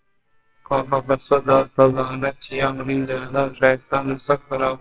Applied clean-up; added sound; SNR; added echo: neural separator model SepFormer WHAMR!.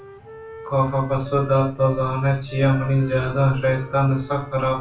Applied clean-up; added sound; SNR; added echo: none; Wind instrument, woodwind instrument; 20 dB; reverberation time 0.3 s.